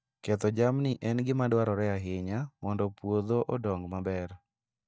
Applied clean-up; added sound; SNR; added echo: neural mask model DeepFilterNet 3.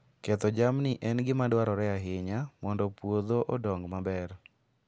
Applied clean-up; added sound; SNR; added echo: none; none; none; none.